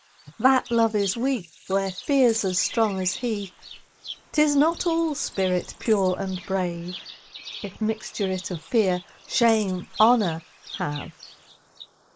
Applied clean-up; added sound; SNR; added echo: neural mask model Resemble Enhance denoiser.